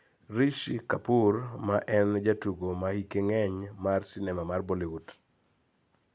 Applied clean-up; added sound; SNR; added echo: none; none; none; none.